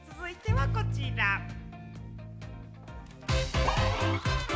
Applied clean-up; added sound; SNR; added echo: none; Bowed string instrument; 3 dB; none.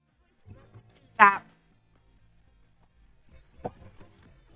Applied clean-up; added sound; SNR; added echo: neural mask model DeepFilterNet 3.